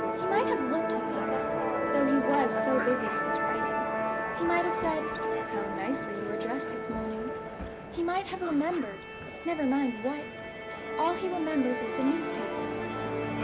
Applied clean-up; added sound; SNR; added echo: none; Musical instrument; 0 dB; none.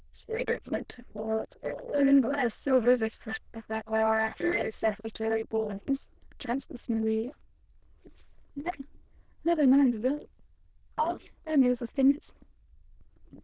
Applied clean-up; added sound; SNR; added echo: neural diffusion model UNIVERSE++.